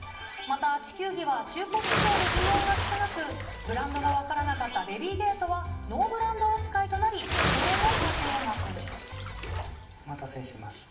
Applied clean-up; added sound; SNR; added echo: none; Bathtub (filling or washing) / Splash, splatter; 3 dB; reverberation time 0.6 s.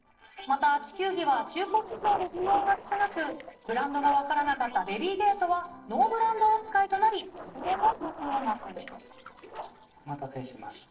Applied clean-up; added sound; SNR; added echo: neural separator model SepFormer DNS4.